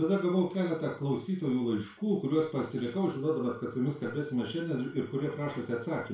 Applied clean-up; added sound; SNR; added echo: none; none; none; reverberation time 0.3 s.